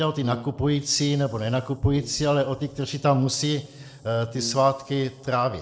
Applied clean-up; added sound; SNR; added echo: neural separator model SepFormer DNS4.